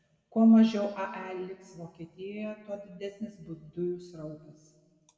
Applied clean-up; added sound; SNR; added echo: none; none; none; reverberation time 1.4 s.